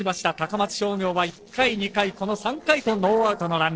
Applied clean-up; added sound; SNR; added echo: neural separator model SepFormer DNS4.